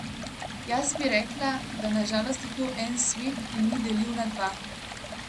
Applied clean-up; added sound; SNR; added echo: none; Stream; 7 dB; none.